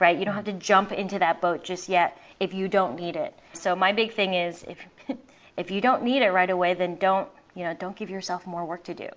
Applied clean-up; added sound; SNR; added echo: none; none; none; none.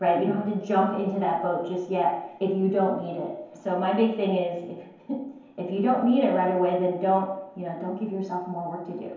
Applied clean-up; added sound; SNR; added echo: none; none; none; reverberation time 0.9 s.